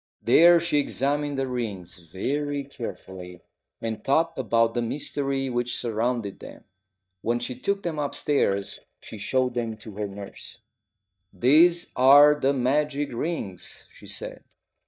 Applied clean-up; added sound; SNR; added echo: neural mask model DeepFilterNet 3.